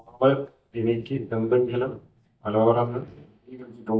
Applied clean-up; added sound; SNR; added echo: neural mask model DeepFilterNet 3.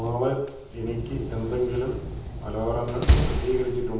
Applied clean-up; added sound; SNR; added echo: none; Slam; 0 dB; reverberation time 0.9 s.